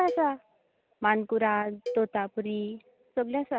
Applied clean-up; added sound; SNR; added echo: none; Cowbell; 14 dB; none.